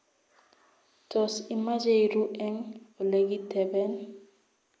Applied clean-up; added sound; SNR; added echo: none; none; none; none.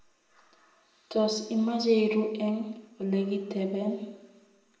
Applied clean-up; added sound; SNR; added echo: none; none; none; reverberation time 0.8 s.